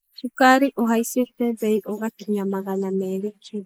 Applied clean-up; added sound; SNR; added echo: neural mask model Resemble Enhance denoiser.